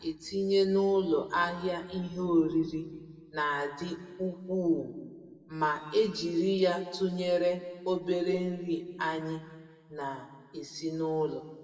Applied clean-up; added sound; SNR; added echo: none; none; none; reverberation time 1.5 s.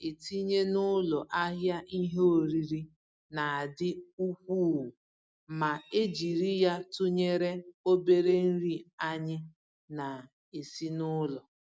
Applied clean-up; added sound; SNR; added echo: none; none; none; none.